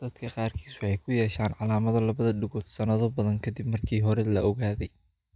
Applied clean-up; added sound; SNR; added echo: neural mask model DeepFilterNet 3.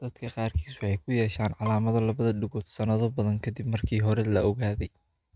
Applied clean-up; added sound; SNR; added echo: neural mask model RNNoise.